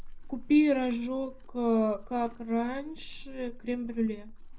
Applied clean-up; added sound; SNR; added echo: none; Livestock, farm animals, working animals; 14 dB; reverberation time 0.4 s.